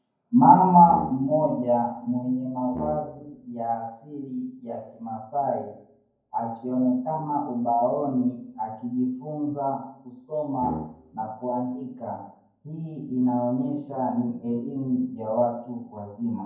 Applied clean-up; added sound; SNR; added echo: none; Brass instrument; 13 dB; reverberation time 0.9 s.